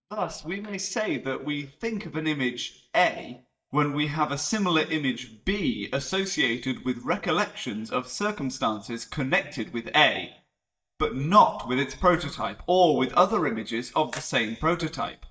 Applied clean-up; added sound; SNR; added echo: neural mask model DeepFilterNet 3.